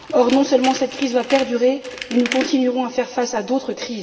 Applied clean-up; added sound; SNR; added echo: none; Tools; 15 dB; reverberation time 2.7 s.